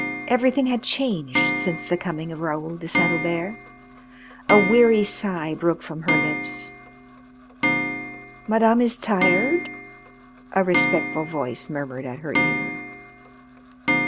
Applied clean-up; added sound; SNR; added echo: none; Clock; 3 dB; none.